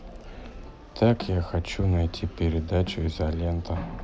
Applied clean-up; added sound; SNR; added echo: none; Snare drum; 16 dB; none.